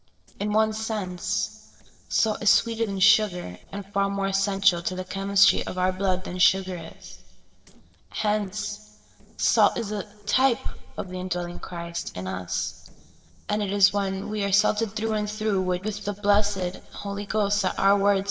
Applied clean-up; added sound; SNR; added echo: neural separator model SepFormer DNS4.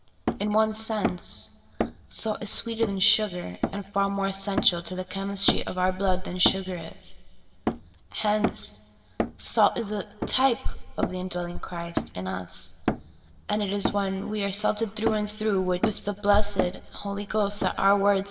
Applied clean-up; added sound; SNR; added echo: none; Hammer; 9 dB; reverberation time 2.7 s.